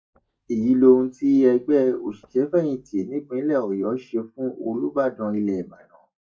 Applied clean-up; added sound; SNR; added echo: neural mask model DeepFilterNet 3.